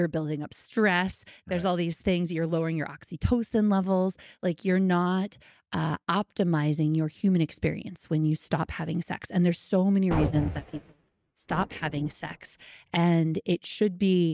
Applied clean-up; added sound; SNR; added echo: neural mask model RNNoise.